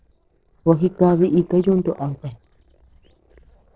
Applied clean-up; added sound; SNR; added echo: neural separator model SepFormer DNS4.